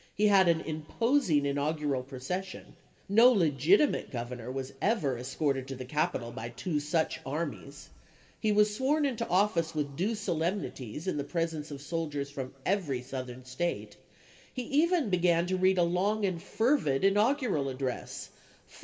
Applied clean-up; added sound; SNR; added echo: none; none; none; reverberation time 1.3 s.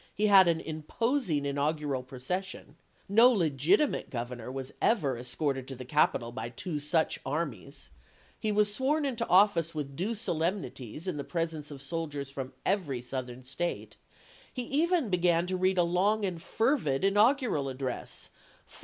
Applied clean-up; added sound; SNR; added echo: none; none; none; none.